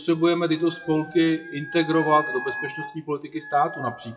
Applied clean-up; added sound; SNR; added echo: classical method WPE with log-MMSE.